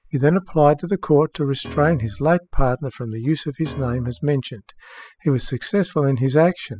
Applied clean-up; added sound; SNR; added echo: classical method spectral subtraction.